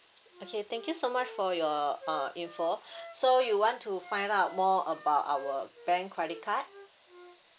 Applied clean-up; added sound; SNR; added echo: none; Wind instrument, woodwind instrument; 18 dB; none.